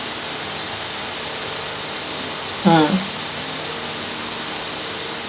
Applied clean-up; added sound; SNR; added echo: none; none; none; none.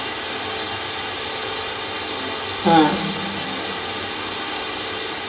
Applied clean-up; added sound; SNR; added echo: none; Brass instrument; 20 dB; reverberation time 2.3 s.